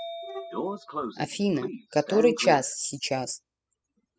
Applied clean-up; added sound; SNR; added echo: classical method spectral subtraction.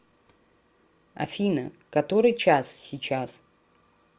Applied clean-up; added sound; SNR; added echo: none; none; none; none.